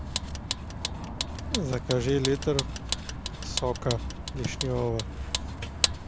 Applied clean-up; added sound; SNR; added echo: none; Vehicle; 1 dB; none.